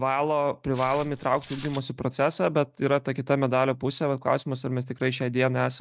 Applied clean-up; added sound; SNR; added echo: none; Walk, footsteps; 15 dB; none.